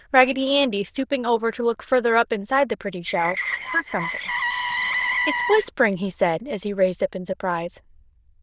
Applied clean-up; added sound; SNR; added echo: neural diffusion model UNIVERSE++.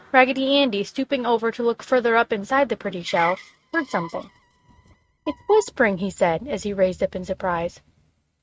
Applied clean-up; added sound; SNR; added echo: neural mask model RNNoise.